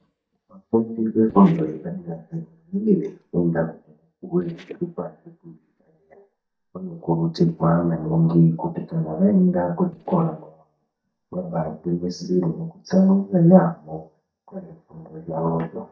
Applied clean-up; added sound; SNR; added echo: neural mask model DeepFilterNet 3.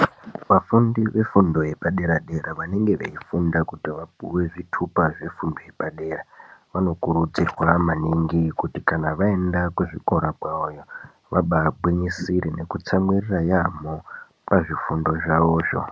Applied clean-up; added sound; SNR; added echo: none; none; none; none.